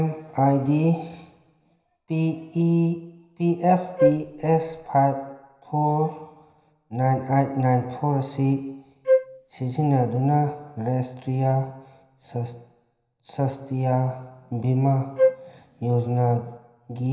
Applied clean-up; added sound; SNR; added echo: none; Wind instrument, woodwind instrument; 0 dB; reverberation time 0.9 s.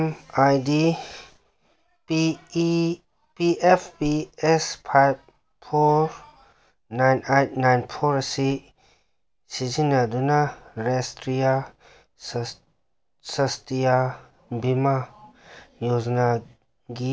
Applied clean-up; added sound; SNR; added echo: none; none; none; none.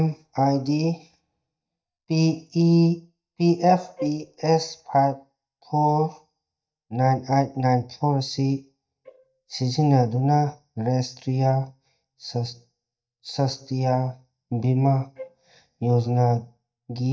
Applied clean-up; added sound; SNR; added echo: neural mask model DeepFilterNet 3.